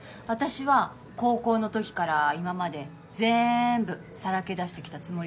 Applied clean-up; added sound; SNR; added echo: none; none; none; none.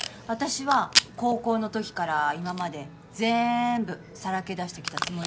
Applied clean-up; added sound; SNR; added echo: none; Packing tape, duct tape / Tearing; 6 dB; none.